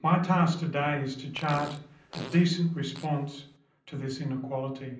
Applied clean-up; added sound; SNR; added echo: none; Fart; 17 dB; reverberation time 0.6 s.